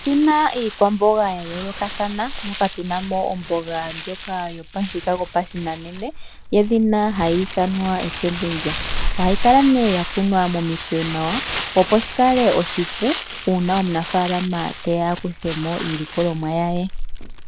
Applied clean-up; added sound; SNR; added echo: none; Crumpling, crinkling; 7 dB; none.